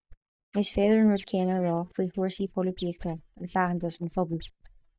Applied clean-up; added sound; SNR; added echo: neural mask model DeepFilterNet 3.